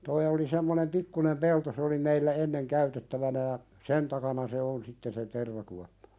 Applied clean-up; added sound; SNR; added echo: none; none; none; none.